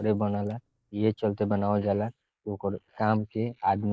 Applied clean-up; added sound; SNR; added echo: neural mask model Resemble Enhance denoiser.